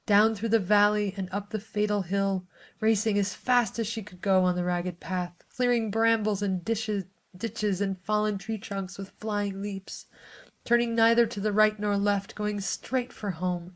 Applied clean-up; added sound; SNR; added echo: neural mask model Resemble Enhance denoiser.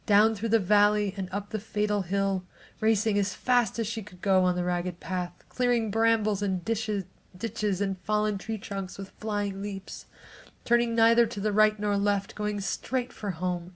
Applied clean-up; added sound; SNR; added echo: none; none; none; none.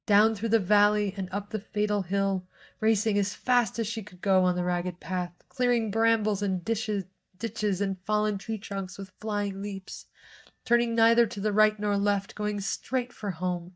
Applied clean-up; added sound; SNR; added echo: neural mask model DeepFilterNet 3.